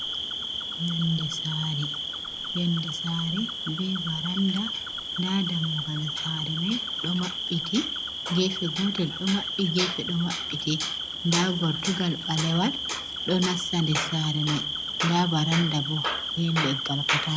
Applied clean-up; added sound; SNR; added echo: none; Cricket; 4 dB; none.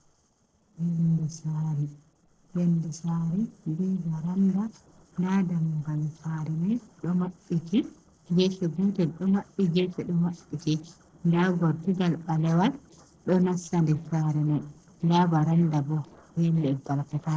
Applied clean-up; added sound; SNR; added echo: neural separator model SepFormer DNS4.